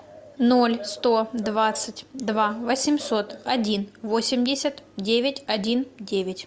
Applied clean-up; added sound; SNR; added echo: none; Tambourine; 19 dB; none.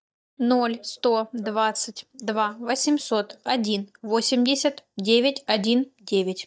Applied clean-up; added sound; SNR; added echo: neural mask model DeepFilterNet 3.